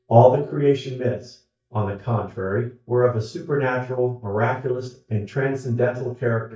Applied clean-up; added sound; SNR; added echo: neural mask model DeepFilterNet 3.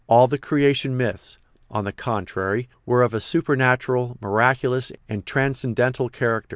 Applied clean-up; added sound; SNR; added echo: none; none; none; none.